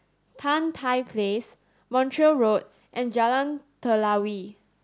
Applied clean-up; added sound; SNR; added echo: none; none; none; none.